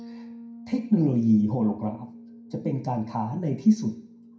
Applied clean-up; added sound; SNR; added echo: none; Bass guitar; 19 dB; reverberation time 0.5 s.